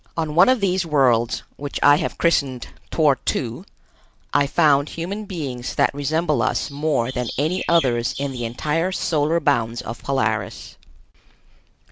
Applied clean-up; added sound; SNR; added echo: none; Chirp, tweet; 12 dB; none.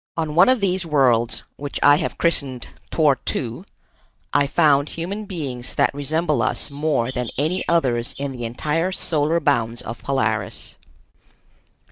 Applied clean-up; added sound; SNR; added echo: neural mask model DeepFilterNet 3.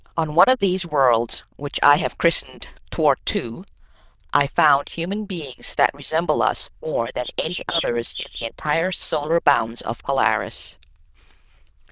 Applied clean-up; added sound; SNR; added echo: neural diffusion model UNIVERSE++.